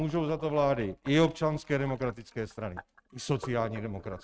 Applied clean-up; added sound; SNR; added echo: neural mask model RNNoise.